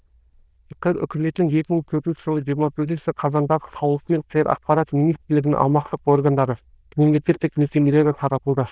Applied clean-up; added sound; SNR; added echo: neural diffusion model UNIVERSE++.